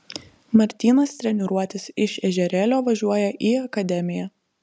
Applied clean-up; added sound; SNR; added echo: none; none; none; none.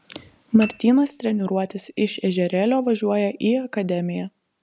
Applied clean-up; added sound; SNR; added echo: none; Piano; 18 dB; none.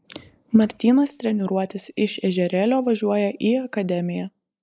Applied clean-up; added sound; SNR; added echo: neural mask model Resemble Enhance denoiser.